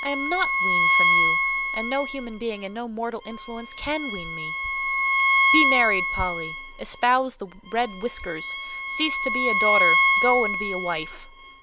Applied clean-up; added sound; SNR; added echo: none; Bowed string instrument; -4 dB; none.